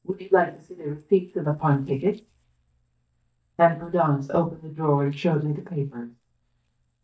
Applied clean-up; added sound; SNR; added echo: neural mask model DeepFilterNet 3.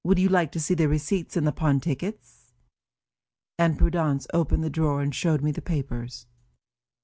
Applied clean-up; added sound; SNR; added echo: none; none; none; none.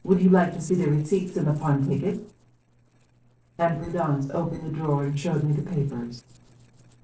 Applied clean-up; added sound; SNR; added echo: neural separator model SepFormer DNS4.